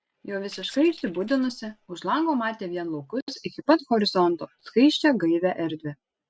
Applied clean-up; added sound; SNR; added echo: neural separator model SepFormer DNS4.